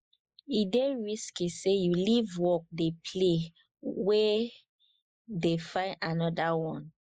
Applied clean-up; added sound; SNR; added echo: neural mask model Resemble Enhance denoiser.